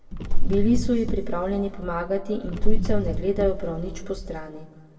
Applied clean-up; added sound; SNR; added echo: none; Car; -4 dB; reverberation time 1.1 s.